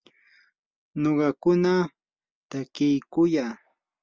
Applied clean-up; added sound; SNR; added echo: none; none; none; none.